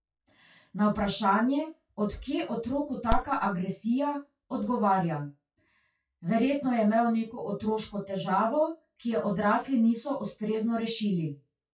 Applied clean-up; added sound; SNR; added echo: classical method WPE with log-MMSE.